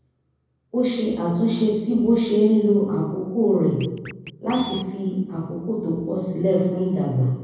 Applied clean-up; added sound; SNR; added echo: none; Scratching (performance technique); 19 dB; reverberation time 1.1 s.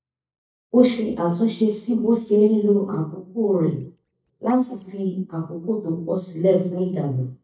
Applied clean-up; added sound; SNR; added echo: neural mask model DeepFilterNet 3.